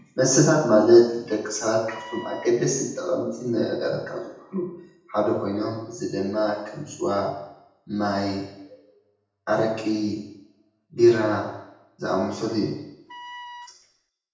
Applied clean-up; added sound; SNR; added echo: none; Wind instrument, woodwind instrument; 18 dB; reverberation time 0.8 s.